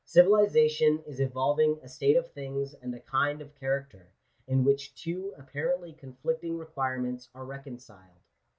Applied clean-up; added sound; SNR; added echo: none; none; none; none.